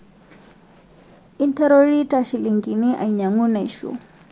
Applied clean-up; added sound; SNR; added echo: none; none; none; none.